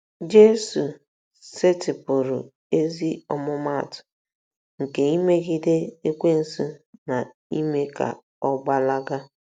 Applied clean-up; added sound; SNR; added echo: none; none; none; none.